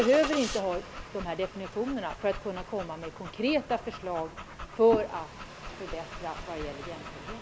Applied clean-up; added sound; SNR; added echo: none; Dog + Engine starting; 11 dB; none.